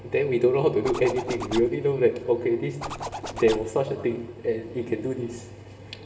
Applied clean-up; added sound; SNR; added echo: none; Zipper (clothing); 10 dB; reverberation time 1.6 s.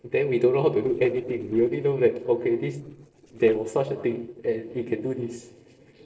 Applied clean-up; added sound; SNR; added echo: neural separator model SepFormer DNS4.